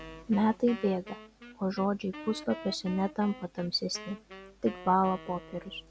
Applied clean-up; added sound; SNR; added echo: none; Wind instrument, woodwind instrument; 16 dB; none.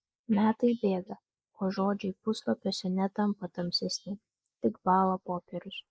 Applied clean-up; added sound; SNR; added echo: neural mask model Resemble Enhance denoiser.